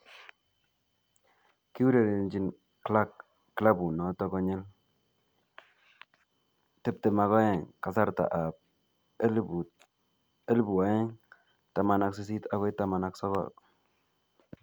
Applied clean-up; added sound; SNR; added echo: none; none; none; none.